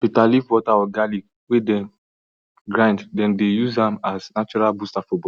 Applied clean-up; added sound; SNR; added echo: none; none; none; none.